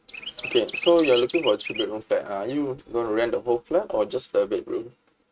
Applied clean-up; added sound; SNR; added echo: neural mask model RNNoise.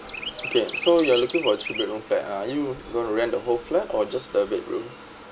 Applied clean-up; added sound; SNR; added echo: none; Chirp, tweet; 12 dB; none.